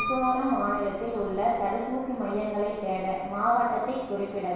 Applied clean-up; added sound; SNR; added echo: none; Piano; 12 dB; reverberation time 1.1 s.